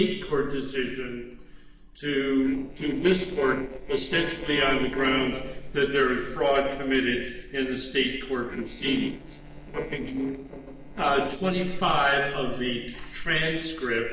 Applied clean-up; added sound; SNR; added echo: neural separator model SepFormer DNS4.